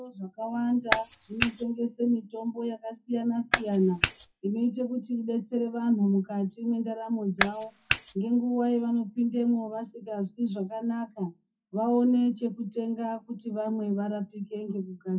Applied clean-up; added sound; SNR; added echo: classical method WPE with log-MMSE.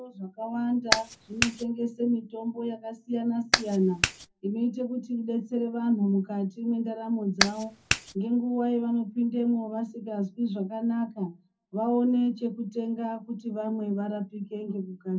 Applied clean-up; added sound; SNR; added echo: none; Clapping; -1 dB; reverberation time 0.4 s.